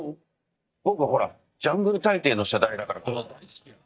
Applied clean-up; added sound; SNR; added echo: neural mask model DeepFilterNet 3.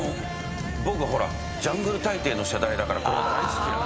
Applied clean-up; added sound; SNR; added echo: none; none; none; none.